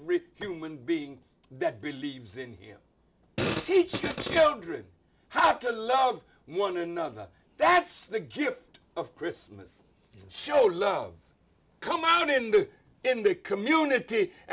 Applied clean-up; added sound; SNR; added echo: none; Fart; 5 dB; none.